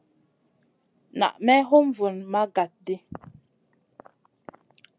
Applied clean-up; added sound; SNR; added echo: none; none; none; none.